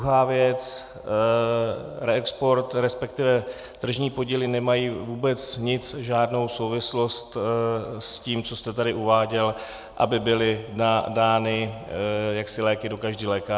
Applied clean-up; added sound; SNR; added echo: none; none; none; none.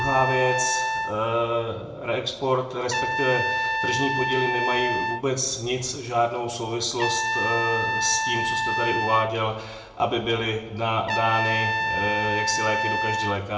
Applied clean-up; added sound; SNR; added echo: none; Trumpet; 1 dB; reverberation time 0.6 s.